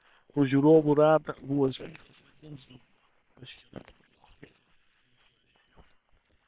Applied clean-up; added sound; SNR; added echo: neural separator model SepFormer WHAM!.